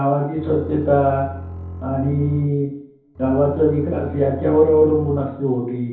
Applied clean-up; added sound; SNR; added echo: none; Bowed string instrument; 12 dB; reverberation time 0.7 s.